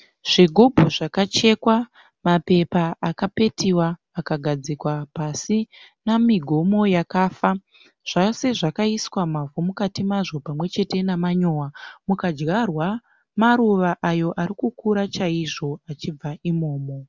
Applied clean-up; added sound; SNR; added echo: none; none; none; none.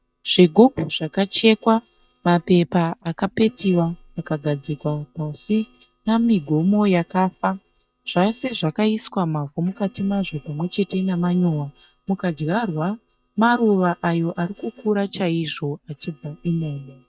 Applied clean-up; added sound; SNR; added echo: neural mask model DeepFilterNet 3.